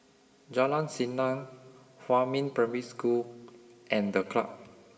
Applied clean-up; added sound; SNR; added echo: none; none; none; reverberation time 1.3 s.